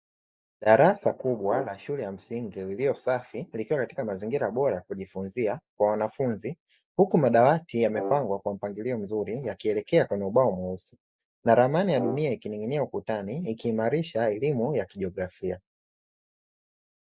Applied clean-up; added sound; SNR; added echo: neural mask model DeepFilterNet 3.